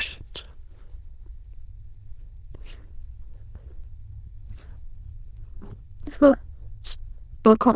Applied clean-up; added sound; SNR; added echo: neural diffusion model UNIVERSE++.